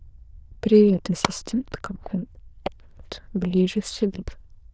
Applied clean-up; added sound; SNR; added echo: neural diffusion model UNIVERSE++.